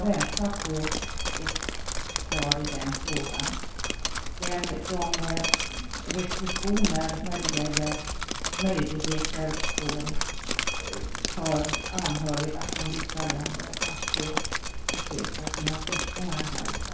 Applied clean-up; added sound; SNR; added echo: none; Drip; -3 dB; reverberation time 0.6 s.